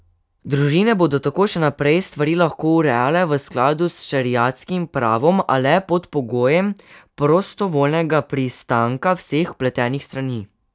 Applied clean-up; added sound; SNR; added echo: none; none; none; none.